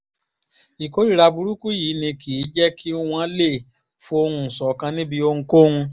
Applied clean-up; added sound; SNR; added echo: none; none; none; none.